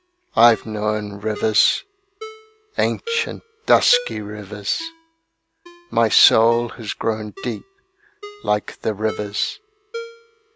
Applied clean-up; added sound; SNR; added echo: none; Ringtone; 16 dB; none.